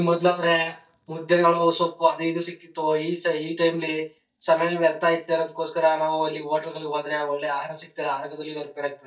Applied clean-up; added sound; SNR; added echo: neural mask model DeepFilterNet 3.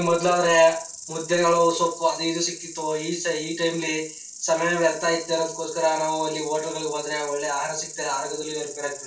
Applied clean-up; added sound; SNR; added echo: none; Insect; 14 dB; reverberation time 0.3 s.